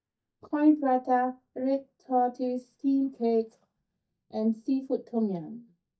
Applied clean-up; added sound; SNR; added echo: neural mask model DeepFilterNet 3.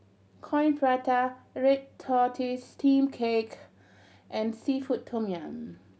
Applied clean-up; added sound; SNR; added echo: none; none; none; none.